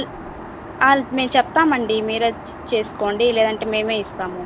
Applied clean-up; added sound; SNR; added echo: none; Aircraft; 14 dB; none.